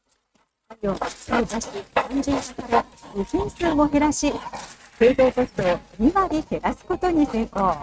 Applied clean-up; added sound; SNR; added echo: neural mask model RNNoise.